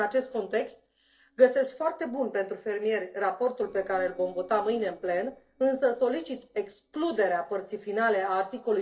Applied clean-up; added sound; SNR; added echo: neural separator model SepFormer DNS4.